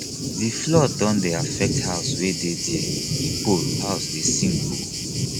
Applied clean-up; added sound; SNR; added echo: none; Thunder; 1 dB; none.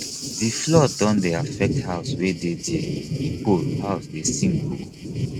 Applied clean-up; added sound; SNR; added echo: neural mask model RNNoise.